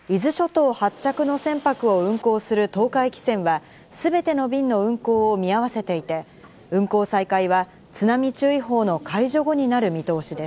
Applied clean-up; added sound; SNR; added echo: none; none; none; none.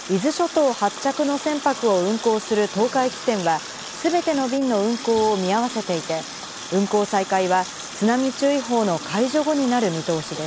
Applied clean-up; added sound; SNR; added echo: none; Water tap, faucet; 12 dB; none.